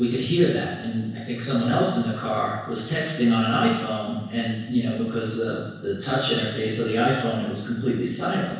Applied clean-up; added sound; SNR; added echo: none; none; none; reverberation time 1.1 s.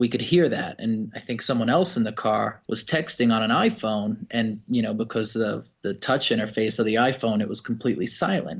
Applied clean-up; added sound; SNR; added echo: none; none; none; none.